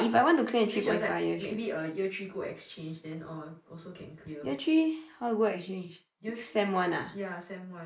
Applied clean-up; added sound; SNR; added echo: neural mask model Resemble Enhance denoiser.